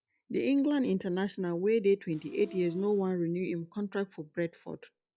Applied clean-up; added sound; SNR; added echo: classical method log-MMSE.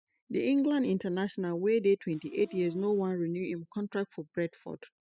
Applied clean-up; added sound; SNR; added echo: classical method spectral subtraction.